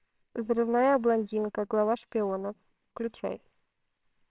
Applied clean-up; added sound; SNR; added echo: neural separator model SepFormer WHAMR!.